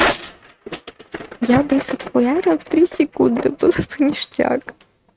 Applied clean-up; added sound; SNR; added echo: neural mask model RNNoise.